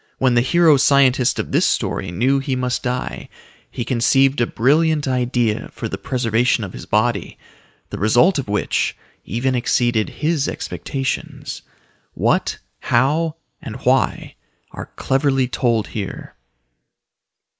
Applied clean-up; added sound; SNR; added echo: none; none; none; none.